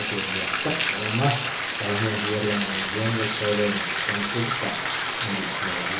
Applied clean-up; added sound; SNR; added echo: none; Bathtub (filling or washing); -3 dB; reverberation time 0.8 s.